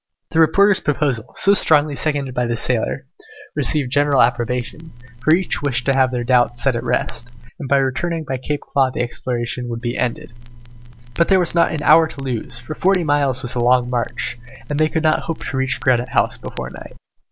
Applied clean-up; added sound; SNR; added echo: none; Crackle; 16 dB; none.